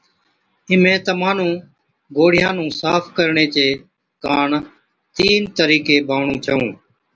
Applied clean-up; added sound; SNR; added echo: none; none; none; none.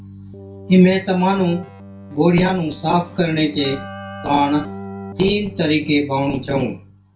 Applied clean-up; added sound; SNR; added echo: none; Keyboard (musical); 16 dB; reverberation time 0.2 s.